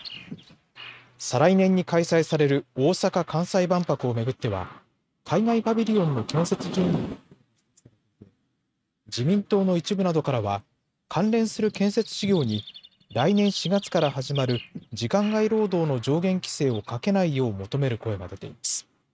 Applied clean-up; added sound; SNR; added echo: neural mask model RNNoise.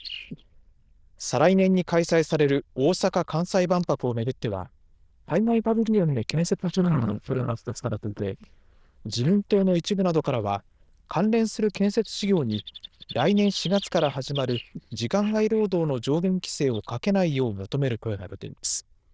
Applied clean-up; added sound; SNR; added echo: neural diffusion model UNIVERSE++.